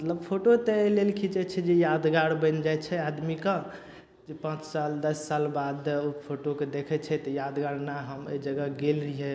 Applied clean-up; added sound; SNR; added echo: none; none; none; none.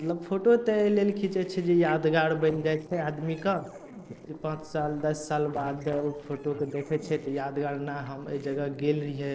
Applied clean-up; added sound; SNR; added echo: neural separator model SepFormer DNS4.